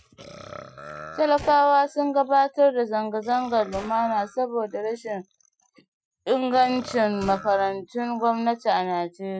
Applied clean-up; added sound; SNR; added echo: classical method Wiener filter.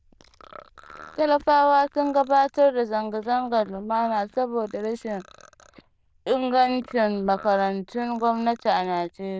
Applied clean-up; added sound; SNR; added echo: neural diffusion model UNIVERSE++.